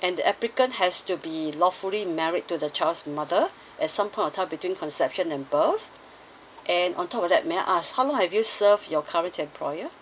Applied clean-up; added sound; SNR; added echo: none; none; none; none.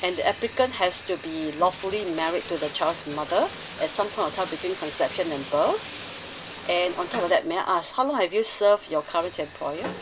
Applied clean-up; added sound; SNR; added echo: none; Bathtub (filling or washing); 14 dB; none.